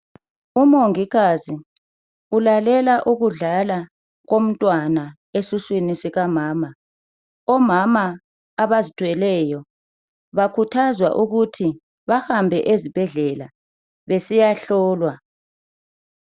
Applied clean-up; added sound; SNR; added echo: none; none; none; none.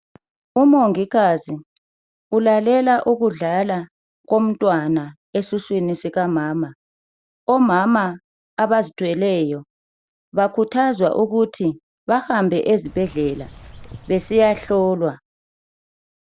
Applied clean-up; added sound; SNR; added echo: none; Bird; 19 dB; none.